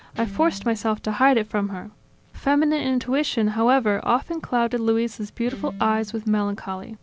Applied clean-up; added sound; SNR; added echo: none; Guitar; 15 dB; none.